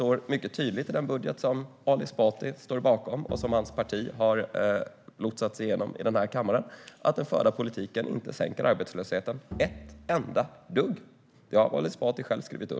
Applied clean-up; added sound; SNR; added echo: none; Bowed string instrument; 16 dB; none.